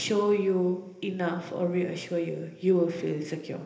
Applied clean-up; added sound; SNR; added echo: none; none; none; reverberation time 0.8 s.